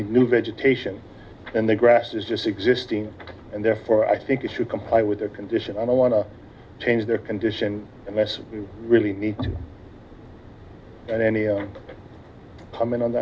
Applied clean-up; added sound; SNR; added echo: none; none; none; none.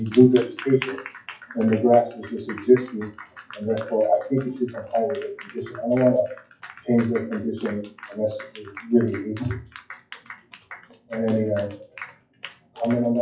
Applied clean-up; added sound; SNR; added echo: classical method WPE with log-MMSE.